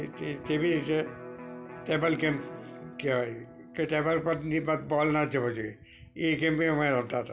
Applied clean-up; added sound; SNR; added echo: none; Electric guitar; 16 dB; none.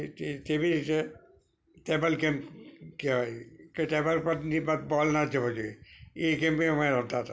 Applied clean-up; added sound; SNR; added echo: none; none; none; none.